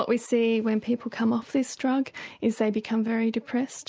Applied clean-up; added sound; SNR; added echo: none; none; none; none.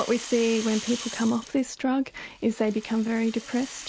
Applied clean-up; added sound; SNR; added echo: none; Rattle (instrument); 14 dB; none.